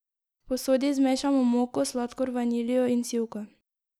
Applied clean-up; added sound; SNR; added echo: none; none; none; none.